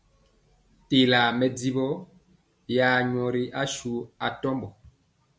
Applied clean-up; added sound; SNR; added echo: none; none; none; none.